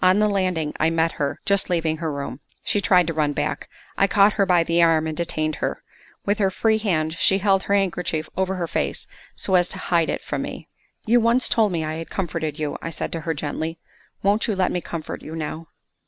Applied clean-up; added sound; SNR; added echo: none; none; none; none.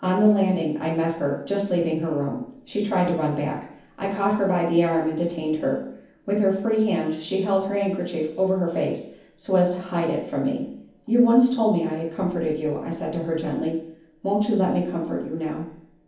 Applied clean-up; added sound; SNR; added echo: none; none; none; reverberation time 0.7 s.